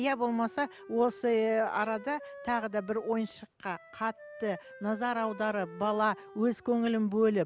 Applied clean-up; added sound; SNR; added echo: none; Wind instrument, woodwind instrument; 19 dB; none.